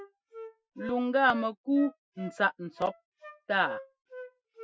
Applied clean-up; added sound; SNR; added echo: classical method Wiener filter.